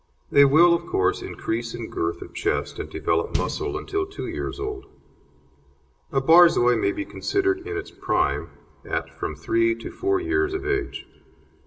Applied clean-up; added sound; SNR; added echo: none; Bass drum; 11 dB; reverberation time 2.2 s.